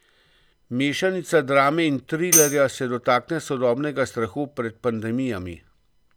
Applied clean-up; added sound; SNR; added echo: none; Tambourine; 2 dB; none.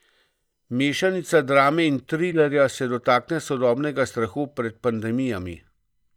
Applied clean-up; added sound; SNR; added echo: neural mask model DeepFilterNet 3.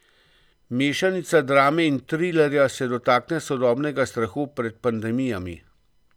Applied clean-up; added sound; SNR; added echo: none; none; none; none.